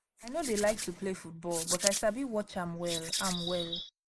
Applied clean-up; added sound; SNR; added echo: neural mask model Resemble Enhance denoiser.